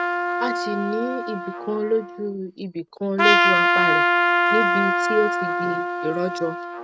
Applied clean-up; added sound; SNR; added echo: none; Trumpet; -5 dB; none.